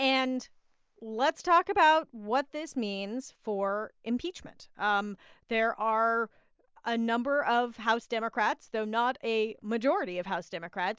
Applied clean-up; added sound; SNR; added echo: none; none; none; none.